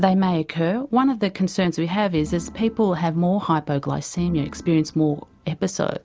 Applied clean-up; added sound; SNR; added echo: none; Organ; 18 dB; none.